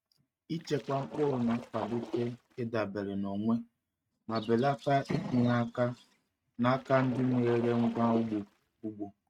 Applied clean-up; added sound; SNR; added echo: neural mask model RNNoise.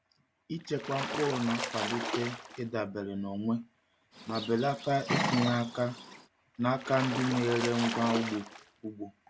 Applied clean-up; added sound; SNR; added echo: none; Livestock, farm animals, working animals + Splash, splatter; 5 dB; none.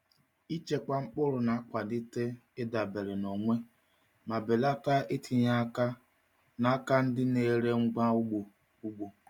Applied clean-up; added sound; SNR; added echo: none; none; none; none.